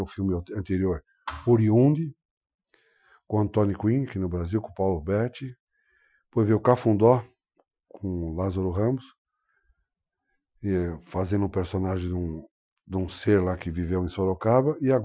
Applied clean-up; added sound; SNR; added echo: classical method Wiener filter.